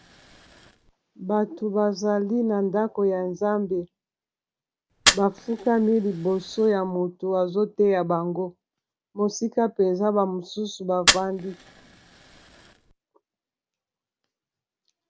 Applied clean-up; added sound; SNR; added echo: none; Fire; 8 dB; none.